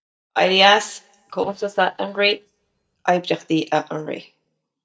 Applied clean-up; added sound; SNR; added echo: neural mask model DeepFilterNet 3.